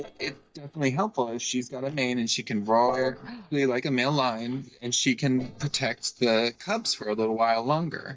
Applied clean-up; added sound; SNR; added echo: neural mask model DeepFilterNet 3.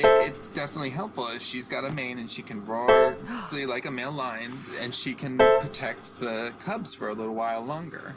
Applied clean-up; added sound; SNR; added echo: none; Piano; -4 dB; none.